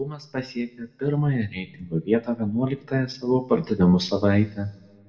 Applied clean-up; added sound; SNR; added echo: none; none; none; reverberation time 1.6 s.